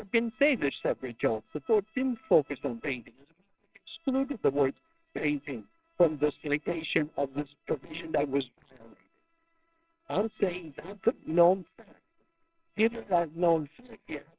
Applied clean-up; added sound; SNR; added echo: neural separator model SepFormer WHAMR!.